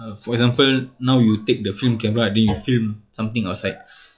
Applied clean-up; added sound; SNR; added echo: classical method log-MMSE.